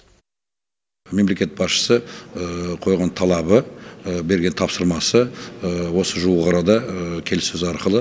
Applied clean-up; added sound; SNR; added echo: none; none; none; none.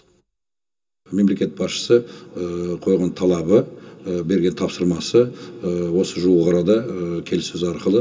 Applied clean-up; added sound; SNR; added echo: none; none; none; reverberation time 0.2 s.